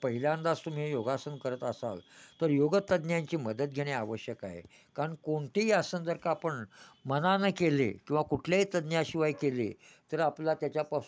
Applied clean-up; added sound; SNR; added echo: none; none; none; none.